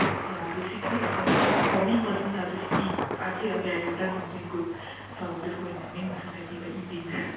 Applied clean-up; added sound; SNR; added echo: none; Thunder; -2 dB; reverberation time 0.6 s.